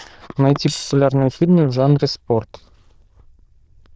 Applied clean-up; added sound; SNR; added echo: neural diffusion model UNIVERSE++.